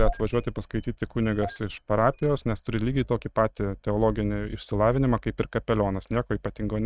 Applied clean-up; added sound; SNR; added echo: neural mask model RNNoise.